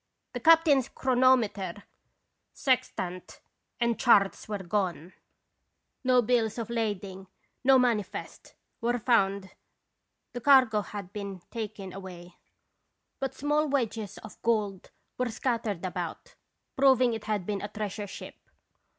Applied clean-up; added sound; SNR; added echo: none; none; none; none.